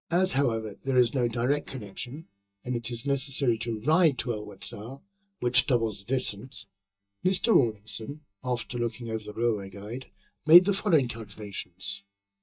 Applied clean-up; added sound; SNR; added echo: neural mask model DeepFilterNet 3.